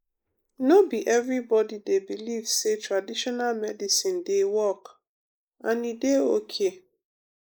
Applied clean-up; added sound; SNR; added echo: neural mask model Resemble Enhance denoiser.